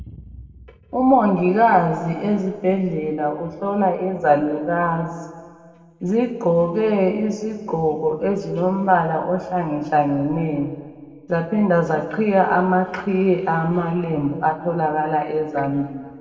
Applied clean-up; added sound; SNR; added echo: none; none; none; reverberation time 1.6 s.